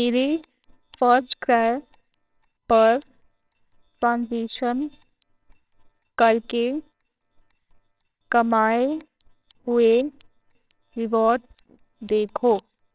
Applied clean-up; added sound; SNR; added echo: neural separator model SepFormer WHAMR!.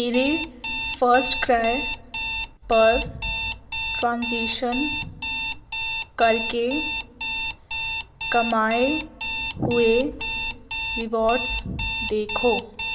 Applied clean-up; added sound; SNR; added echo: none; Alarm; 4 dB; reverberation time 1.8 s.